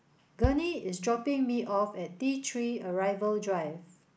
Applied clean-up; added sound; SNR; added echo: none; Bass drum; 7 dB; none.